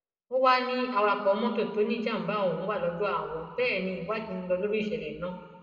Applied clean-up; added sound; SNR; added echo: none; none; none; reverberation time 1.6 s.